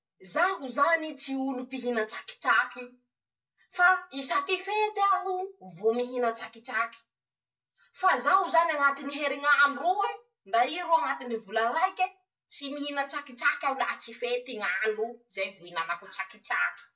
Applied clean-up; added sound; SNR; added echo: none; none; none; reverberation time 0.2 s.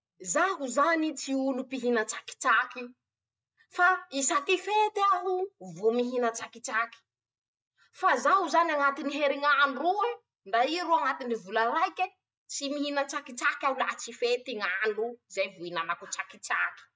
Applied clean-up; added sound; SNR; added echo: none; none; none; none.